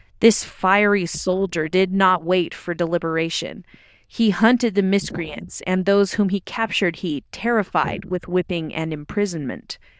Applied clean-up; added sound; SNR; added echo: neural diffusion model UNIVERSE++.